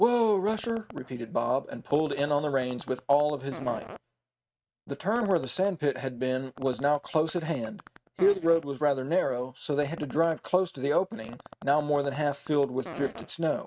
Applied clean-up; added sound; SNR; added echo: neural mask model RNNoise.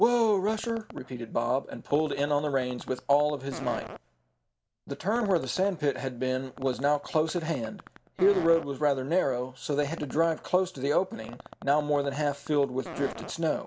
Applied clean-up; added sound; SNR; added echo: none; Fart; 17 dB; none.